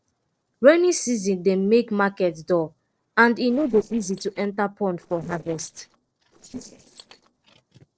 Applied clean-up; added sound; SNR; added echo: neural separator model SepFormer DNS4.